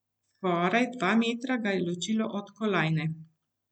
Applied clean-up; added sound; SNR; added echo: none; none; none; none.